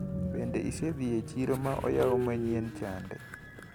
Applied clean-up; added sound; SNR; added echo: none; Train; 3 dB; none.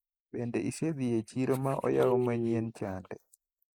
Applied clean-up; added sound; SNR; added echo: neural mask model Resemble Enhance denoiser.